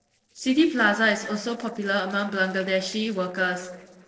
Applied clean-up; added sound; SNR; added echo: neural separator model SepFormer DNS4.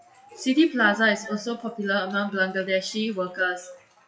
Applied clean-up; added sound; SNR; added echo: classical method WPE with log-MMSE.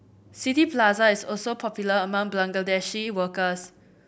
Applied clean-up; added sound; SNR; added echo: none; none; none; none.